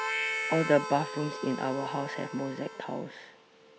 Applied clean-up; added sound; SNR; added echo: none; Harmonica; 5 dB; none.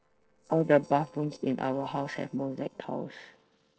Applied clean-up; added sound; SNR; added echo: neural separator model SepFormer DNS4.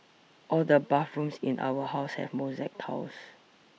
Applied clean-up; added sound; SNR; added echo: none; none; none; none.